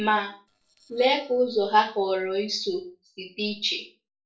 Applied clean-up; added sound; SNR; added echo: neural separator model SepFormer DNS4.